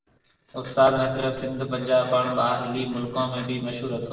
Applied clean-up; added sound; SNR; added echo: neural separator model SepFormer DNS4.